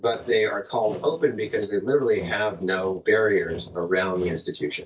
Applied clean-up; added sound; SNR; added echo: neural mask model DeepFilterNet 3.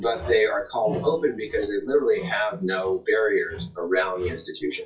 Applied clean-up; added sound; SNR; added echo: classical method WPE with log-MMSE.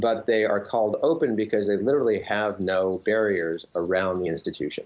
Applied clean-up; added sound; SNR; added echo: none; none; none; none.